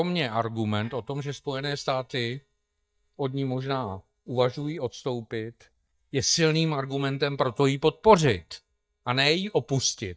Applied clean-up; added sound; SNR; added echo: neural mask model DeepFilterNet 3.